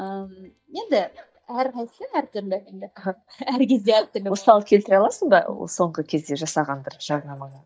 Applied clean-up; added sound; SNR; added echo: neural mask model DeepFilterNet 3.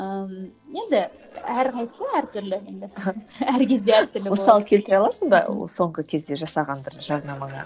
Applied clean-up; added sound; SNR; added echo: neural separator model SepFormer DNS4.